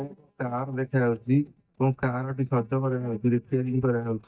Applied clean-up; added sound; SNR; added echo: neural mask model DeepFilterNet 3.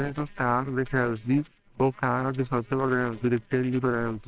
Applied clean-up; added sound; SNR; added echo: neural separator model SepFormer WHAMR!.